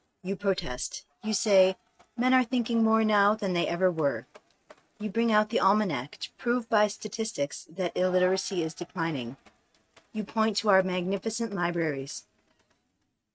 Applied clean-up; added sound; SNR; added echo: neural mask model RNNoise.